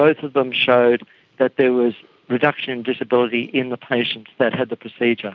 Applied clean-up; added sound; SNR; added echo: none; none; none; none.